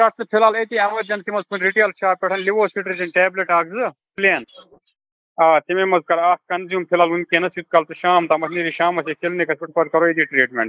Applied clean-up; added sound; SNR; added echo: neural mask model Resemble Enhance denoiser.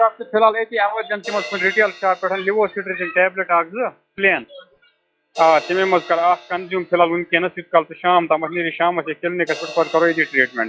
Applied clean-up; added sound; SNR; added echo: classical method log-MMSE.